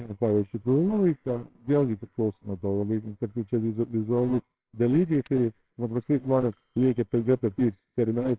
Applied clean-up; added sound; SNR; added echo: neural separator model SepFormer WHAMR!.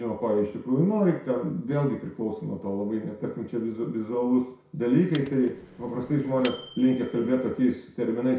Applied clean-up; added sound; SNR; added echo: none; Microwave oven; 19 dB; reverberation time 0.6 s.